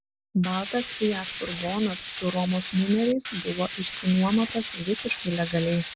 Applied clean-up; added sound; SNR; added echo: none; Tools; 3 dB; none.